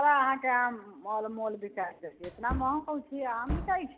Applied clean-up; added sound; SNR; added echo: none; Wood; 11 dB; none.